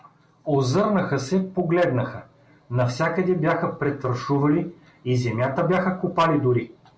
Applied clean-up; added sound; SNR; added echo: none; none; none; none.